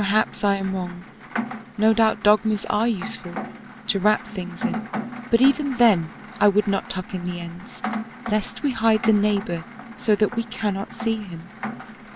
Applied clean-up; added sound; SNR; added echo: none; Rain; 11 dB; none.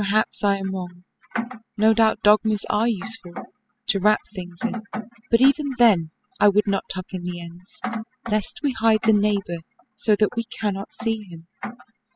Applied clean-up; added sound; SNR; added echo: classical method spectral subtraction.